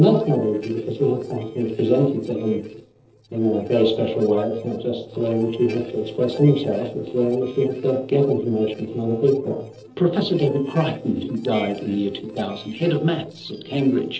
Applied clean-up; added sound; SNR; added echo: neural separator model SepFormer DNS4.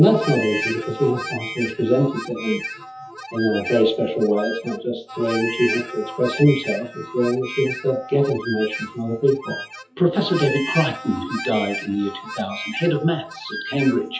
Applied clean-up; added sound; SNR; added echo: classical method WPE with log-MMSE.